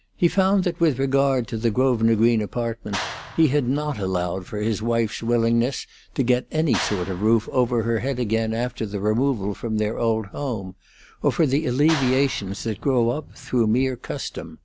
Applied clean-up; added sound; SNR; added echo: none; Clapping; 14 dB; none.